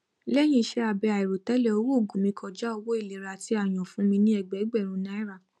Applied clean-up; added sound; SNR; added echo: none; none; none; none.